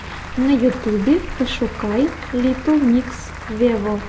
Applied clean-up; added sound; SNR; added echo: none; Applause; 15 dB; none.